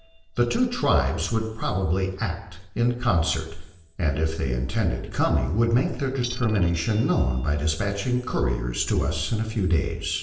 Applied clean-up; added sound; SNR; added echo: neural separator model SepFormer DNS4.